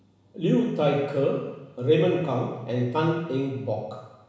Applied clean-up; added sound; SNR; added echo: none; none; none; reverberation time 1.0 s.